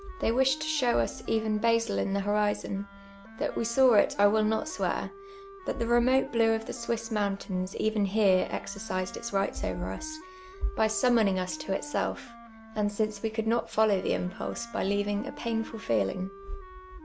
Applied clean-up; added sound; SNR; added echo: none; Wind instrument, woodwind instrument; 18 dB; none.